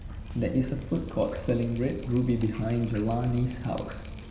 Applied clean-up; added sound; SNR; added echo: none; Drip; 10 dB; reverberation time 0.9 s.